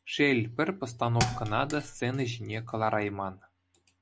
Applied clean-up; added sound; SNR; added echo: none; Thump, thud; 10 dB; none.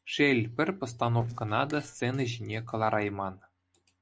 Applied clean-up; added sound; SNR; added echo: neural separator model SepFormer DNS4.